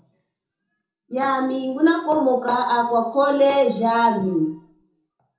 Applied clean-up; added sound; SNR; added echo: none; none; none; reverberation time 0.6 s.